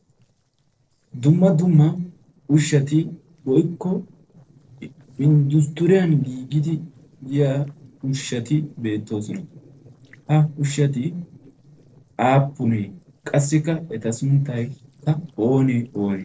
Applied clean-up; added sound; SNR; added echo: neural separator model SepFormer DNS4.